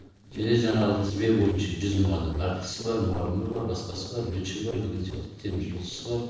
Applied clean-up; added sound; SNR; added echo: neural separator model SepFormer DNS4.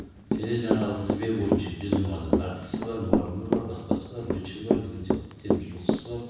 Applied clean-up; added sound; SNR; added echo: none; Walk, footsteps / Run; -3 dB; reverberation time 1.1 s.